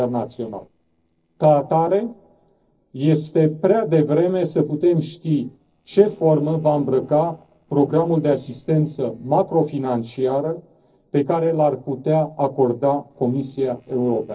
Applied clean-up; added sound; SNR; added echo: neural separator model SepFormer DNS4.